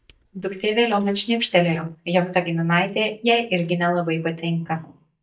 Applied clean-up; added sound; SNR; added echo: neural mask model DeepFilterNet 3.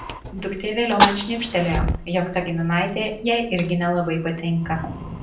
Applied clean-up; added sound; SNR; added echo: none; Fire; 4 dB; reverberation time 0.6 s.